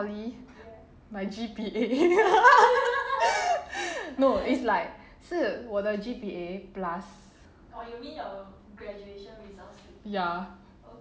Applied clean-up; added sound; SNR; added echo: none; none; none; none.